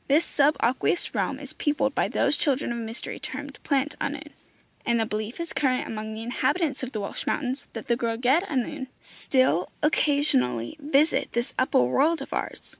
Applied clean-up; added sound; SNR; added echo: none; none; none; none.